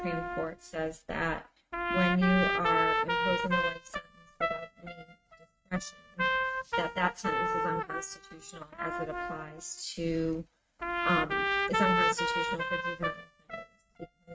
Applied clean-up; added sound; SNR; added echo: neural mask model RNNoise.